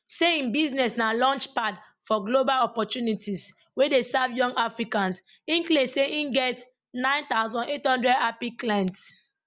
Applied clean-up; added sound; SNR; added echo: none; none; none; none.